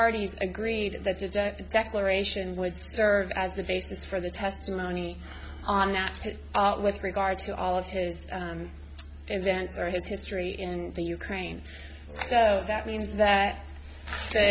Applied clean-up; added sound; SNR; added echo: none; Wind instrument, woodwind instrument; 20 dB; none.